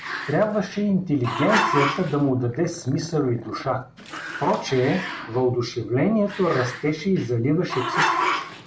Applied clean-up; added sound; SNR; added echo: none; Growling; 6 dB; none.